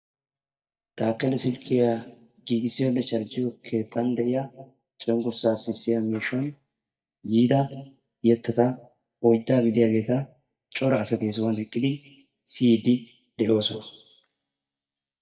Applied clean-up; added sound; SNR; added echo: neural mask model DeepFilterNet 3.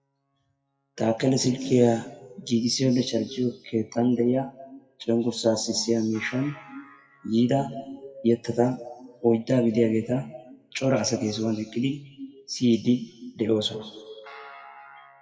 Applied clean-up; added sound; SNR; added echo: classical method WPE with log-MMSE.